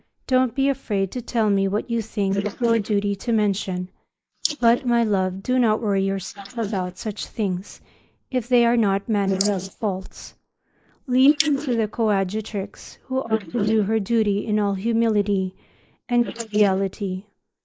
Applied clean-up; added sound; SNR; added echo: neural mask model Resemble Enhance denoiser.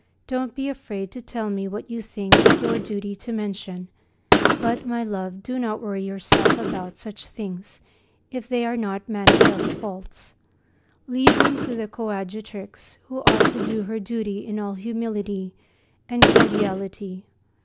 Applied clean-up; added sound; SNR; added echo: none; Gunshot, gunfire; -4 dB; none.